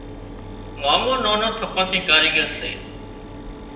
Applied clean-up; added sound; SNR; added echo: none; Mechanisms; 13 dB; reverberation time 0.8 s.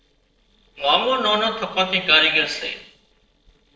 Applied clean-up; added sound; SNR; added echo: neural separator model SepFormer DNS4.